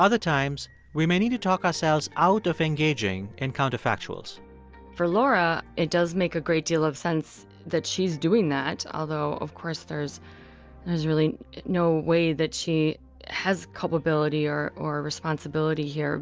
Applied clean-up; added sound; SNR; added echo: none; none; none; none.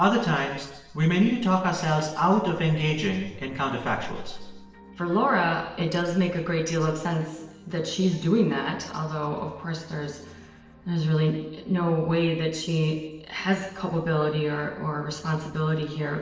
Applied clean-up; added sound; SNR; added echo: none; none; none; reverberation time 1.0 s.